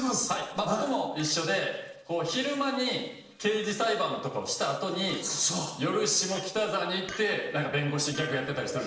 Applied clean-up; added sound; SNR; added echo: neural separator model SepFormer DNS4.